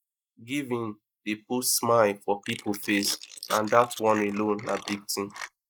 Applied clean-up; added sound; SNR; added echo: neural mask model Resemble Enhance denoiser.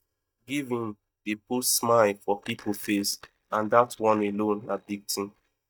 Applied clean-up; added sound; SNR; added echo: neural mask model DeepFilterNet 3.